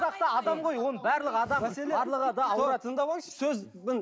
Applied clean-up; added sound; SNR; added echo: none; none; none; none.